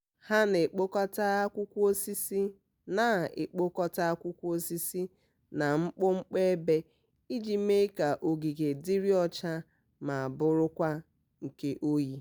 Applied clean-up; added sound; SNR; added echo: none; none; none; none.